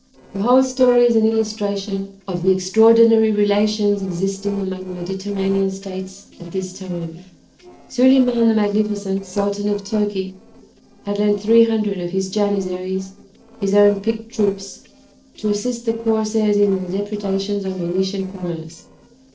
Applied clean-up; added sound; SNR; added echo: neural separator model SepFormer DNS4.